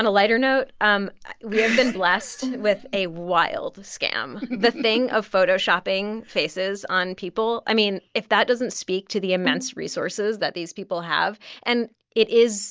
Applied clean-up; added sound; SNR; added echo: neural mask model DeepFilterNet 3.